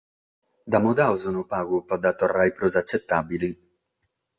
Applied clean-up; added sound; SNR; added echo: none; none; none; none.